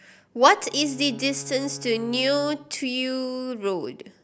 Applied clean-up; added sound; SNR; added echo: none; Bowed string instrument; 17 dB; none.